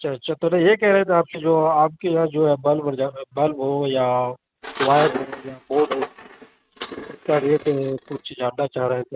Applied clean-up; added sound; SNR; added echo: neural mask model RNNoise.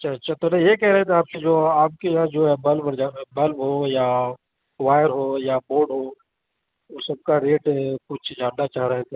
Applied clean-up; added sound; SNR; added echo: none; none; none; none.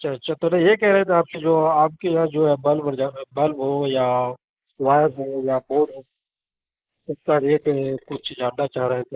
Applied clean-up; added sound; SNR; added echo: neural mask model Resemble Enhance denoiser.